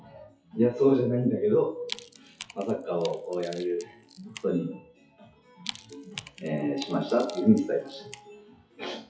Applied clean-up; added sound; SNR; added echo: classical method WPE with log-MMSE.